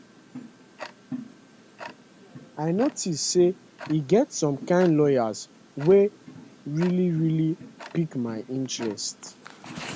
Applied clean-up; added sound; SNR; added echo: none; Tick-tock; 17 dB; none.